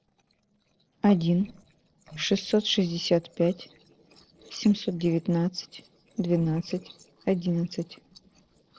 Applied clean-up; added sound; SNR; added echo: neural separator model SepFormer DNS4.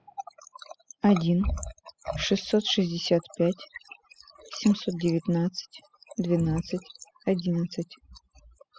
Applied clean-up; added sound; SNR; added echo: classical method spectral subtraction.